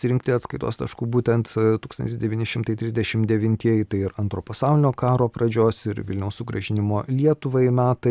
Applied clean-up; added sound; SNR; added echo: none; none; none; none.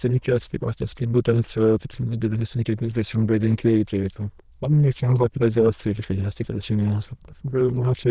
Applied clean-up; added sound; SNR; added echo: neural diffusion model UNIVERSE++.